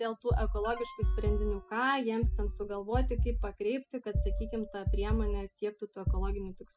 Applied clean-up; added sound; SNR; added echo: classical method spectral subtraction.